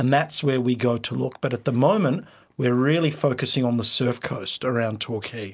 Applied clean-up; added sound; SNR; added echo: none; none; none; none.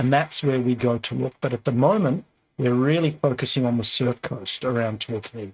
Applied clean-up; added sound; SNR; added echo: neural mask model RNNoise.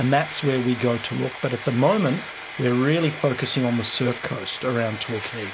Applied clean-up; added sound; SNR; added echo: none; Frying (food); 12 dB; none.